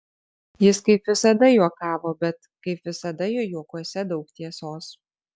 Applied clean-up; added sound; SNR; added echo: none; none; none; none.